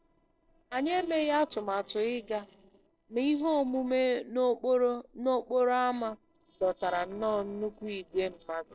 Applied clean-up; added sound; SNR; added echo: neural separator model SepFormer DNS4.